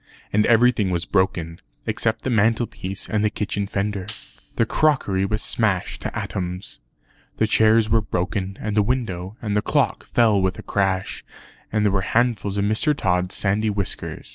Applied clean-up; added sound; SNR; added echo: neural separator model SepFormer DNS4.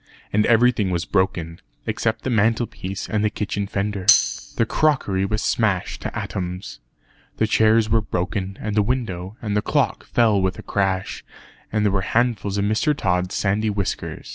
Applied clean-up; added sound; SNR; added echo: none; Tambourine; 0 dB; none.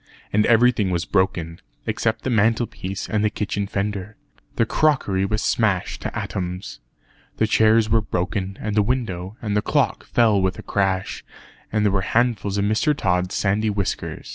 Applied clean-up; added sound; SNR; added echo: none; none; none; none.